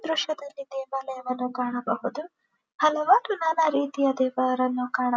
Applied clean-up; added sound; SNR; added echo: none; none; none; none.